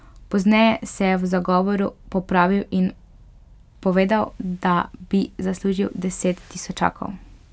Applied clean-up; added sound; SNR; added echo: none; none; none; none.